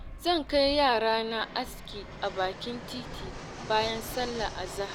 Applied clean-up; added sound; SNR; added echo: none; Fixed-wing aircraft, airplane; 11 dB; none.